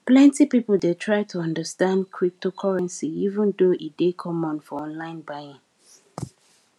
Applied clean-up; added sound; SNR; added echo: none; none; none; none.